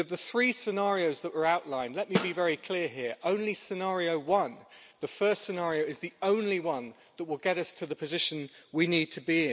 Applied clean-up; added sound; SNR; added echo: none; Snare drum; 5 dB; none.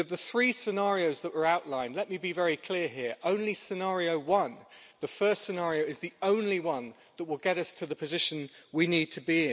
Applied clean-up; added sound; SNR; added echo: none; none; none; none.